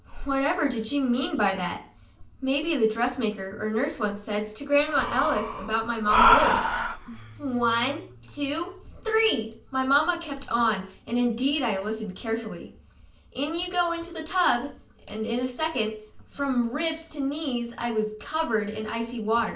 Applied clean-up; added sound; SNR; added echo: none; Breathing; -1 dB; reverberation time 0.3 s.